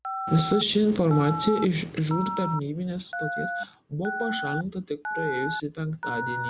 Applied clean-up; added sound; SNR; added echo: none; Telephone; 6 dB; none.